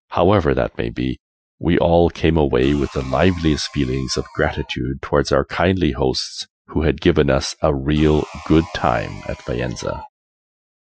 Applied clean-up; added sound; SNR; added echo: classical method Wiener filter.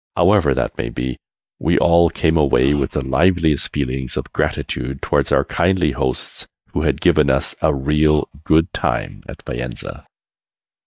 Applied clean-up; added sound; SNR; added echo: neural mask model DeepFilterNet 3.